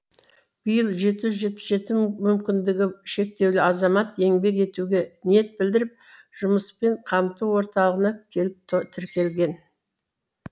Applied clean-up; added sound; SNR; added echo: none; Squeak; 19 dB; none.